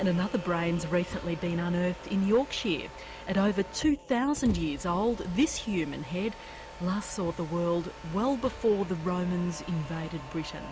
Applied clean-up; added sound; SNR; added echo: none; Mechanisms; 14 dB; none.